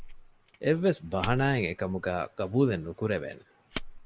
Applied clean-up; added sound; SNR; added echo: none; Fire; 13 dB; none.